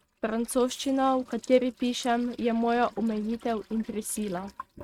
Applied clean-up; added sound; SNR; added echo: neural mask model RNNoise.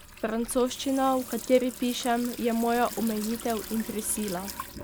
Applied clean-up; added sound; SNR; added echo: none; Sink (filling or washing) / Water tap, faucet; 13 dB; none.